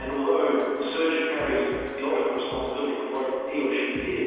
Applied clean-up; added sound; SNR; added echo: none; Drum kit; 20 dB; reverberation time 2.1 s.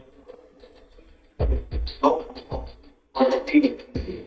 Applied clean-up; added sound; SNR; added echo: neural mask model DeepFilterNet 3.